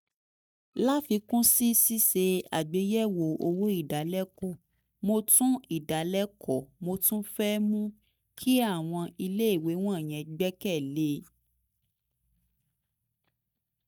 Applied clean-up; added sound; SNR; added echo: neural mask model DeepFilterNet 3.